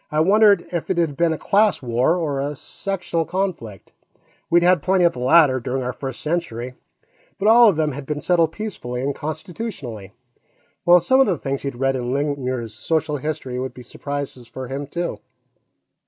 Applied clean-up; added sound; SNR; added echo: none; none; none; none.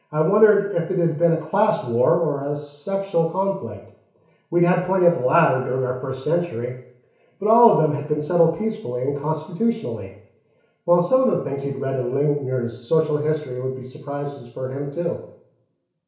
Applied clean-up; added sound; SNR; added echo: none; none; none; reverberation time 0.6 s.